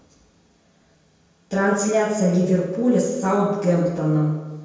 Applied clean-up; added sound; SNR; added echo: none; none; none; reverberation time 1.1 s.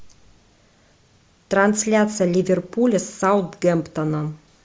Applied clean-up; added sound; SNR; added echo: none; none; none; none.